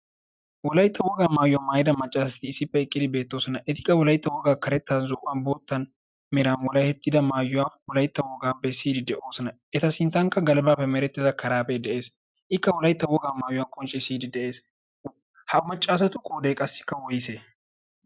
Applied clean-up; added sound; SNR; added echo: none; none; none; none.